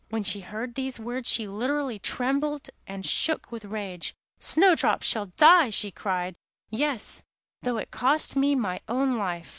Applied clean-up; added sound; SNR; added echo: none; none; none; none.